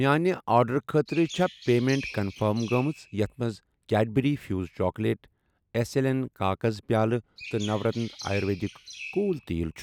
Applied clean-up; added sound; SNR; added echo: none; Chirp, tweet; 16 dB; none.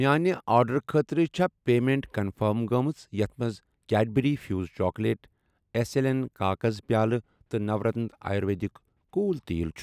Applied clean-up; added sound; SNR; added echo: none; none; none; none.